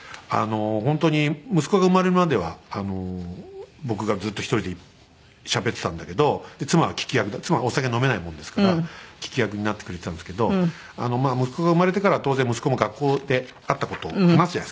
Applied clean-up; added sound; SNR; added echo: none; none; none; none.